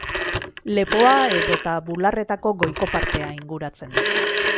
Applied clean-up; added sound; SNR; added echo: none; Telephone; 1 dB; none.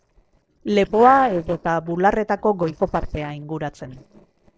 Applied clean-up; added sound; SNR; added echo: neural separator model SepFormer DNS4.